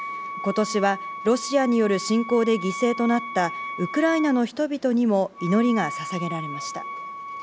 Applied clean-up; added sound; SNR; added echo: none; Wind instrument, woodwind instrument; 10 dB; none.